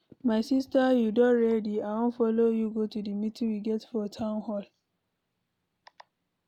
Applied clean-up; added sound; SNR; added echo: none; none; none; none.